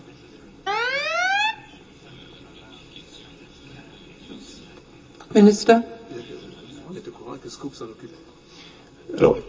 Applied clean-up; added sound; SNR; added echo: none; Alarm; 1 dB; reverberation time 0.2 s.